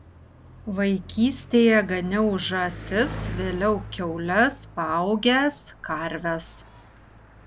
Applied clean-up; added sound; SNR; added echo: none; Bicycle; 15 dB; none.